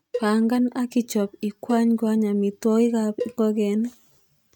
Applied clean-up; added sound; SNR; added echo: neural mask model RNNoise.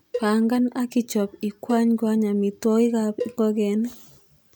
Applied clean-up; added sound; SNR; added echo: none; Cowbell; 15 dB; none.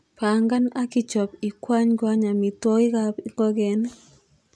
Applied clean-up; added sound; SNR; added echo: none; none; none; none.